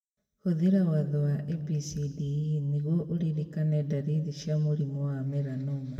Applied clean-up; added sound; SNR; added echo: none; none; none; reverberation time 1.4 s.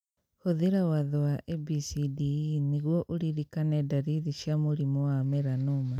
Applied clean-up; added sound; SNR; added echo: none; none; none; none.